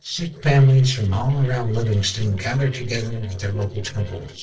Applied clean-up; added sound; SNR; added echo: neural separator model SepFormer DNS4.